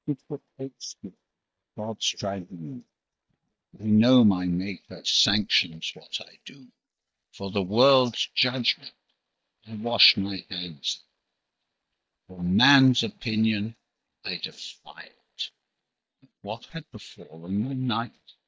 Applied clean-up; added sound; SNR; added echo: neural mask model DeepFilterNet 3.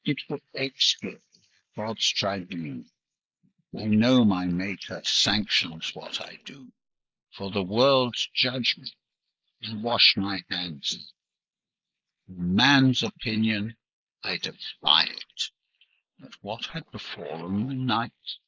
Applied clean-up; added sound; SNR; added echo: neural mask model Resemble Enhance denoiser.